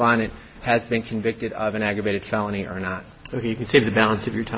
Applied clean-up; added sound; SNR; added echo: none; none; none; none.